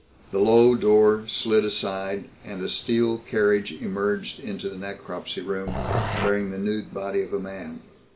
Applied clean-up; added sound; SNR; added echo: none; Growling; 4 dB; none.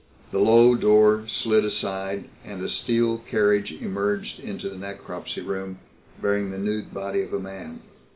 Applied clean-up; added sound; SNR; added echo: none; none; none; none.